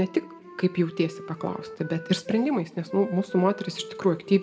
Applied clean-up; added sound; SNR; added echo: none; Wind instrument, woodwind instrument; 15 dB; reverberation time 0.7 s.